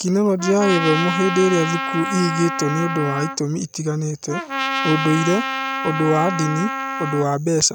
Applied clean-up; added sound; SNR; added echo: none; Trumpet; 5 dB; none.